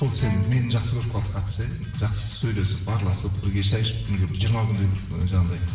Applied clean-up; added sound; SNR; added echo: none; Bowed string instrument; 19 dB; reverberation time 1.1 s.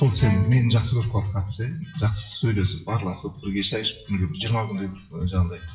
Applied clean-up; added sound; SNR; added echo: classical method WPE with log-MMSE.